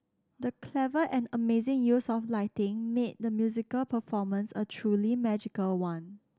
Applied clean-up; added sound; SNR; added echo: none; none; none; none.